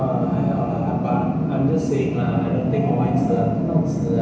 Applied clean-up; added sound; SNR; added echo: none; Wind; 15 dB; reverberation time 1.0 s.